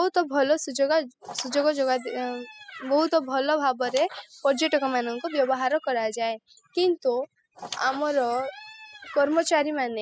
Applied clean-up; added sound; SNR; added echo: classical method spectral subtraction.